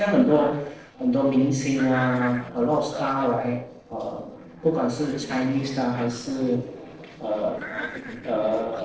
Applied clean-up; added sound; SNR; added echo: neural separator model SepFormer DNS4.